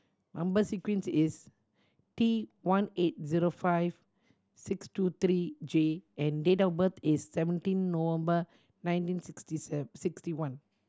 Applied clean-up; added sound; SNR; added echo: none; none; none; none.